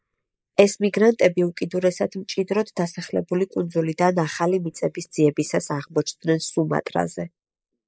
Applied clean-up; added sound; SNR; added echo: neural mask model Resemble Enhance denoiser.